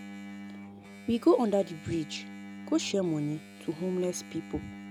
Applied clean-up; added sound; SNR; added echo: none; Engine; 14 dB; none.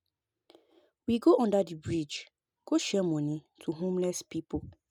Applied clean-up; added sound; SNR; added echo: none; none; none; none.